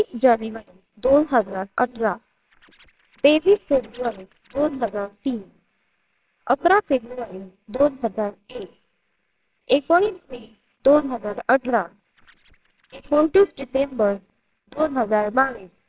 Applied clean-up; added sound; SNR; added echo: neural separator model SepFormer WHAMR!.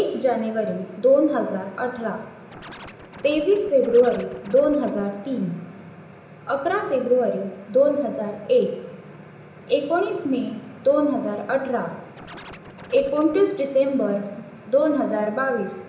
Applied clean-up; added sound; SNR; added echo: none; Scratching (performance technique); 20 dB; reverberation time 0.9 s.